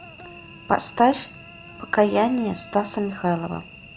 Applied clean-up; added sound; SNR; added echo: none; Cricket / Buzz; 19 dB; none.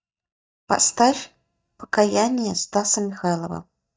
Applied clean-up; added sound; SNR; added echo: neural mask model DeepFilterNet 3.